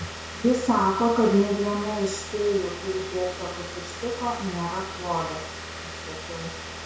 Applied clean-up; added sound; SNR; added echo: none; Car; 10 dB; reverberation time 0.6 s.